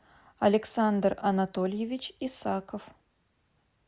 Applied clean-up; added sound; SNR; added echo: none; none; none; none.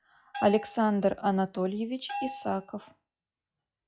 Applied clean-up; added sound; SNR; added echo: classical method log-MMSE.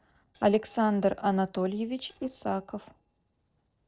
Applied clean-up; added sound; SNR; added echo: neural separator model SepFormer DNS4.